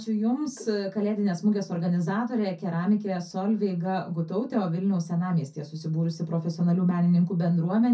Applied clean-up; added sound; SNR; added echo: none; none; none; reverberation time 0.3 s.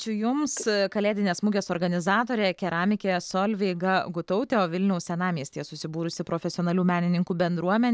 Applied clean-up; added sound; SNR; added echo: none; none; none; none.